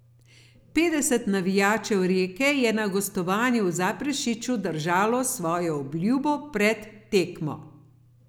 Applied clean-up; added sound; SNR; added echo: none; none; none; none.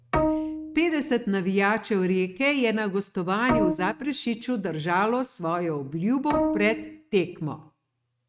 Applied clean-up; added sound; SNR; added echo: neural mask model RNNoise.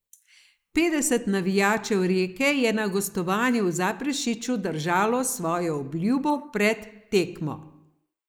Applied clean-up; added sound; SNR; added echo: neural mask model Resemble Enhance denoiser.